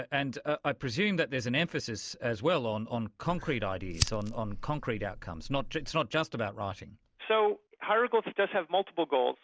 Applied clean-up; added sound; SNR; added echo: none; Fire; 6 dB; none.